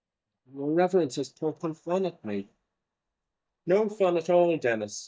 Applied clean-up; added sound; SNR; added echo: neural mask model DeepFilterNet 3.